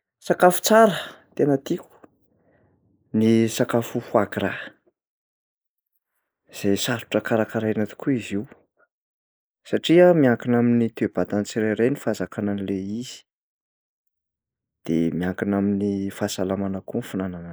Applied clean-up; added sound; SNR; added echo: neural mask model Resemble Enhance denoiser.